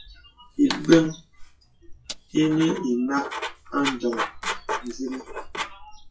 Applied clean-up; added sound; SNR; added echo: classical method WPE with log-MMSE.